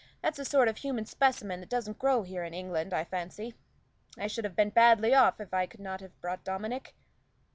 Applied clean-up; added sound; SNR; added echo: none; none; none; none.